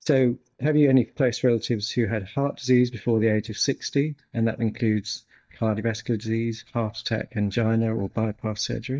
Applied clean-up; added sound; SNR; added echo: neural mask model DeepFilterNet 3.